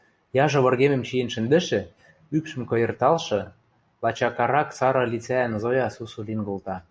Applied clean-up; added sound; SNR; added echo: none; none; none; none.